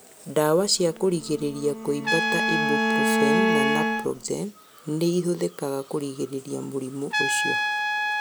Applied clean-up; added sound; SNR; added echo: none; Bowed string instrument + Trumpet; 0 dB; none.